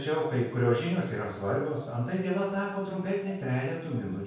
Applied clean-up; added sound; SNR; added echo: none; none; none; reverberation time 0.6 s.